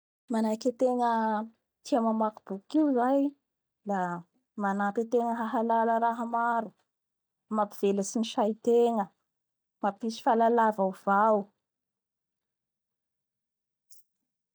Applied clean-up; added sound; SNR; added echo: neural mask model DeepFilterNet 3.